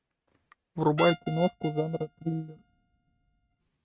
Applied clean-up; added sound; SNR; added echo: neural mask model RNNoise.